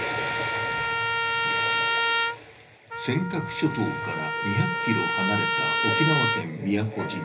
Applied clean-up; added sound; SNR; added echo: none; Trumpet; -2 dB; reverberation time 0.3 s.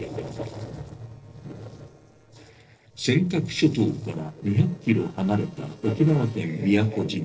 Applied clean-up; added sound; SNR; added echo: neural separator model SepFormer DNS4.